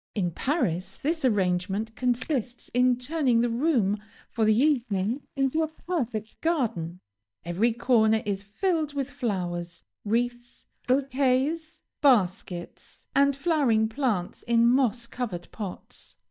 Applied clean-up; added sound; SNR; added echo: neural mask model DeepFilterNet 3.